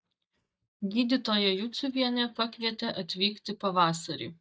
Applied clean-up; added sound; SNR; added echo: neural mask model DeepFilterNet 3.